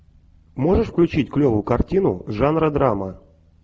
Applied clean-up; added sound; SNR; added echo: none; none; none; none.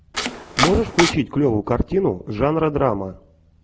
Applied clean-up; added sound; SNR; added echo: none; Domestic sounds, home sounds; 2 dB; none.